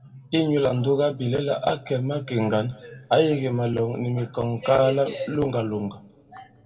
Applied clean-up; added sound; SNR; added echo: none; none; none; reverberation time 1.9 s.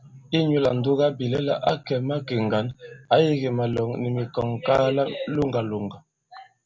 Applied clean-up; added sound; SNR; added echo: none; none; none; none.